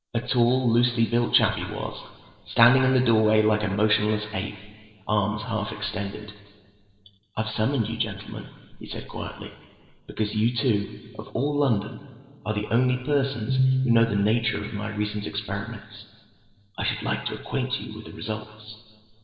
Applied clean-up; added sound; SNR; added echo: neural separator model SepFormer DNS4.